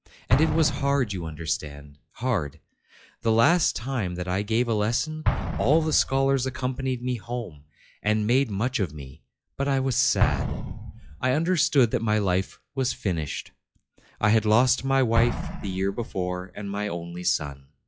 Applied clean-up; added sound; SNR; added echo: classical method log-MMSE.